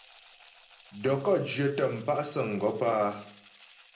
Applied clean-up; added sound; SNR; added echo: none; Rattle (instrument); 19 dB; reverberation time 0.5 s.